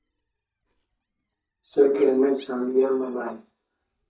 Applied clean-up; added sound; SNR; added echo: neural mask model DeepFilterNet 3.